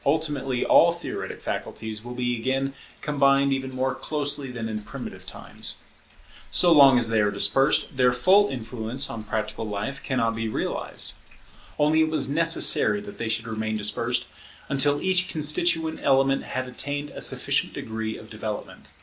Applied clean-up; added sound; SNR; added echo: none; none; none; none.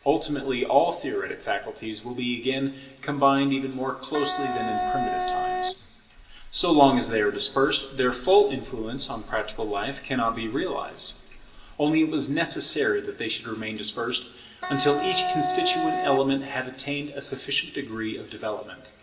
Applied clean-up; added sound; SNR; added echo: none; Wind instrument, woodwind instrument; 2 dB; reverberation time 2.3 s.